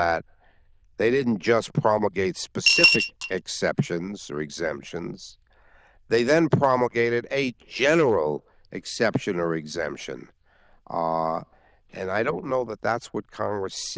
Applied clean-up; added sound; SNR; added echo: neural diffusion model UNIVERSE++.